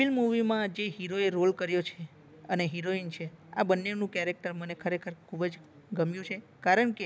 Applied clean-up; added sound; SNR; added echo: none; none; none; none.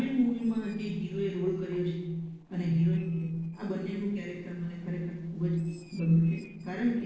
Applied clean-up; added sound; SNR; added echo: neural separator model SepFormer DNS4.